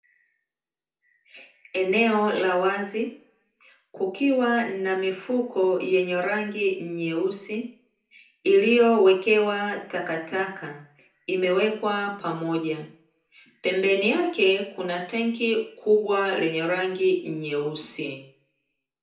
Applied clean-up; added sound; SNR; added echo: none; none; none; reverberation time 0.6 s.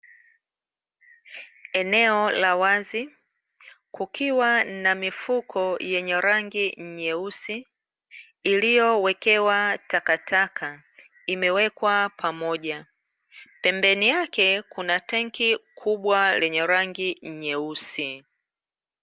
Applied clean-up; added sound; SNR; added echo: none; none; none; none.